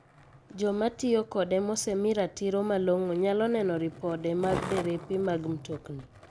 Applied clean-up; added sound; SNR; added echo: none; Skateboard; 14 dB; none.